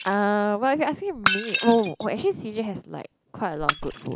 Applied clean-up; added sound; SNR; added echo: none; Shatter; 6 dB; none.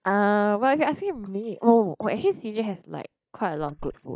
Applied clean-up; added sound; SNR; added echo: neural mask model DeepFilterNet 3.